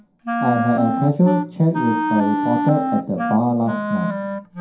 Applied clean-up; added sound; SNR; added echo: none; Wind instrument, woodwind instrument; 3 dB; reverberation time 0.5 s.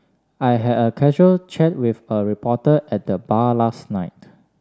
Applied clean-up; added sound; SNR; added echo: none; none; none; none.